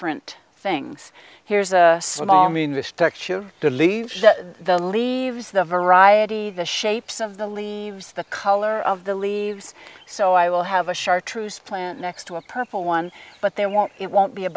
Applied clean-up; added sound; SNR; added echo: none; none; none; none.